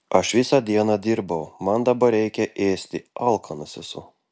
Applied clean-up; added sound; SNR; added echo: none; none; none; none.